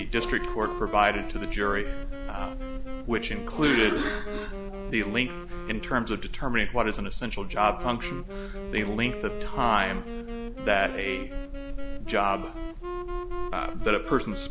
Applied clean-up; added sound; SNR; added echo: none; Wind instrument, woodwind instrument; 10 dB; none.